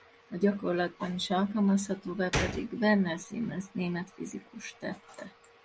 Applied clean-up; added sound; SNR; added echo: none; Gunshot, gunfire; 7 dB; none.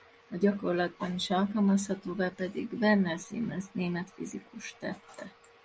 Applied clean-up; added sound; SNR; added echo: none; none; none; none.